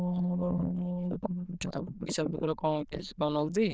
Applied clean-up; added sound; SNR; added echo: neural diffusion model UNIVERSE++.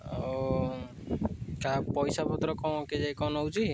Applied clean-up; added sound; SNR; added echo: none; none; none; none.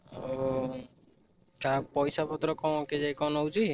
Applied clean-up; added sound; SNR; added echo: neural separator model SepFormer DNS4.